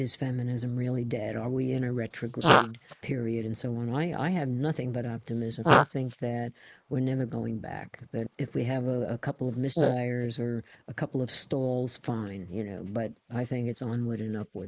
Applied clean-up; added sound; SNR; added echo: neural mask model Resemble Enhance denoiser.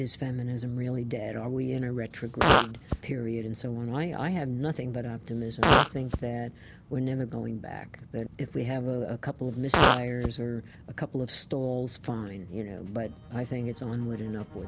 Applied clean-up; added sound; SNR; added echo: none; Fart; -5 dB; none.